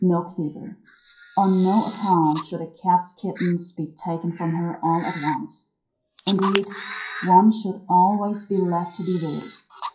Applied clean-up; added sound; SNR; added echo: classical method WPE with log-MMSE.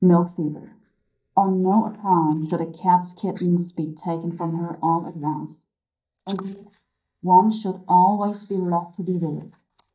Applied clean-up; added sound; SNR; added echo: neural mask model DeepFilterNet 3.